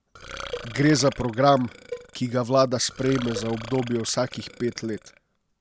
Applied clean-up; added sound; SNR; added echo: none; Burping, eructation + Cowbell; 15 dB; none.